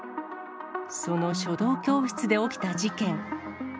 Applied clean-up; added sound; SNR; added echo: none; none; none; none.